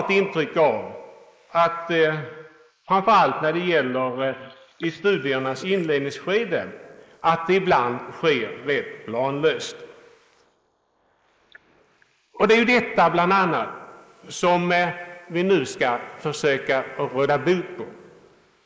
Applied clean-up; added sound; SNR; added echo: neural mask model Resemble Enhance denoiser.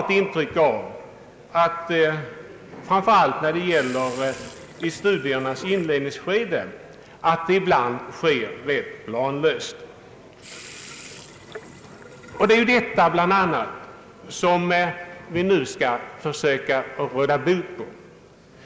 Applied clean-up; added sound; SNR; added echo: none; Sink (filling or washing) / Water tap, faucet; 18 dB; none.